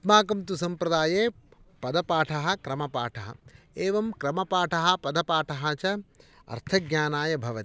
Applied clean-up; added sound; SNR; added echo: none; none; none; none.